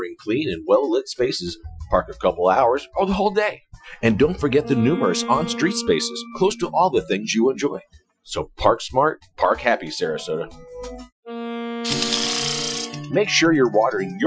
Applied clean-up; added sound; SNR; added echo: classical method Wiener filter.